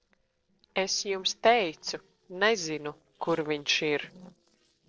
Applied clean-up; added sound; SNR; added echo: neural separator model SepFormer DNS4.